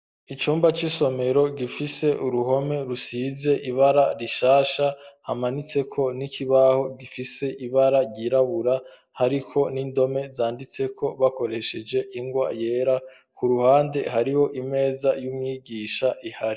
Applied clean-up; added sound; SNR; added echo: none; none; none; none.